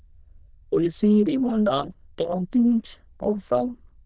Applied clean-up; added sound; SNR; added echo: neural diffusion model UNIVERSE++.